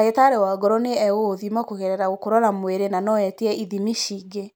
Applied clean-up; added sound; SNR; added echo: none; none; none; none.